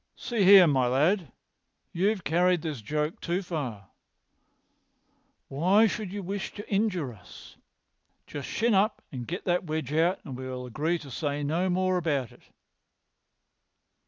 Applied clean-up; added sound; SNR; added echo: none; none; none; none.